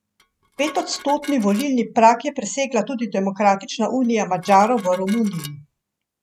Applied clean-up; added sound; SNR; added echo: none; Dishes, pots, and pans; 19 dB; none.